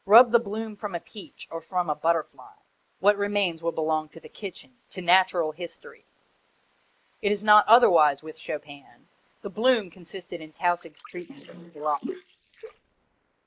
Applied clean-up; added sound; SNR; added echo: neural mask model Resemble Enhance denoiser.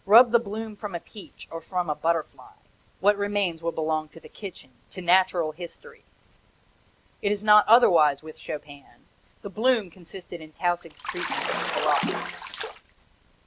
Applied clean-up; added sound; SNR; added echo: none; Bathtub (filling or washing) / Splash, splatter; 4 dB; none.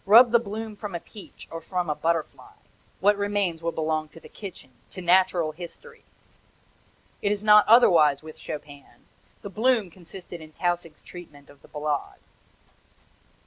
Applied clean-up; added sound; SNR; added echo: none; none; none; none.